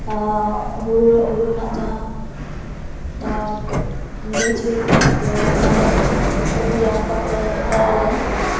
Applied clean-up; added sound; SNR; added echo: none; Sliding door; -1 dB; reverberation time 1.0 s.